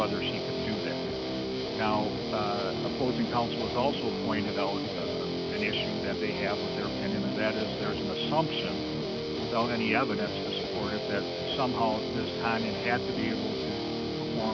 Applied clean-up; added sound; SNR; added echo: none; Guitar; -1 dB; none.